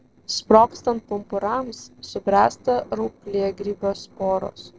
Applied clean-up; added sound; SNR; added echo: neural separator model SepFormer DNS4.